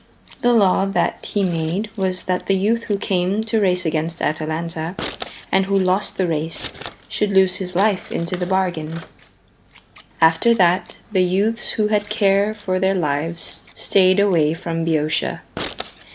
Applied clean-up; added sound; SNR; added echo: none; Scissors; 16 dB; none.